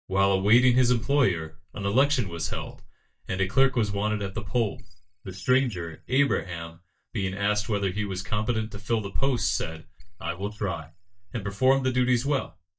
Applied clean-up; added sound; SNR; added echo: neural mask model DeepFilterNet 3.